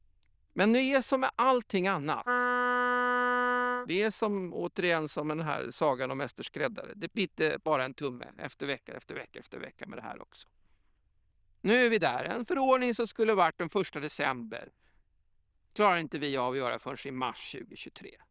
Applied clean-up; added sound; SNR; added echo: neural diffusion model UNIVERSE++.